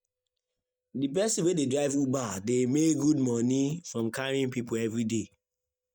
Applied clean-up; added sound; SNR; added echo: neural mask model DeepFilterNet 3.